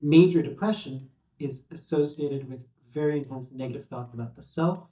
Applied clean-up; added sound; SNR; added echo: neural mask model DeepFilterNet 3.